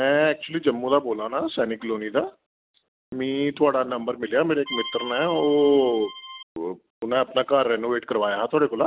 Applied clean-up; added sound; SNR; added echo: none; Accordion; 11 dB; none.